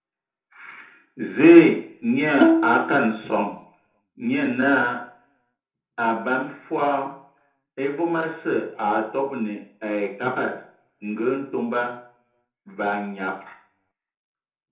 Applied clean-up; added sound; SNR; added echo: none; Bowed string instrument; -1 dB; reverberation time 0.5 s.